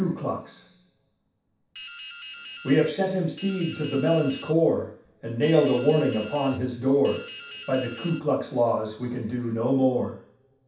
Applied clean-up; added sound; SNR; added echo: none; Drip; 17 dB; reverberation time 0.7 s.